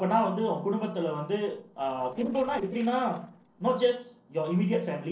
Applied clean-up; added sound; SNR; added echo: neural separator model SepFormer DNS4.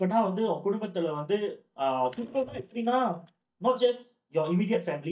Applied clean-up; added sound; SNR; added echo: neural mask model DeepFilterNet 3.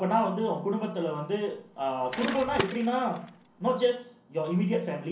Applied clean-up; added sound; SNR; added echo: none; Bicycle; 11 dB; reverberation time 0.6 s.